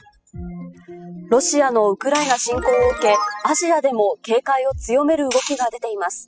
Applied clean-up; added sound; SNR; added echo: classical method spectral subtraction.